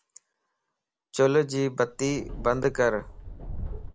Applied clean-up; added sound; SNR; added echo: none; Subway, metro, underground; 9 dB; none.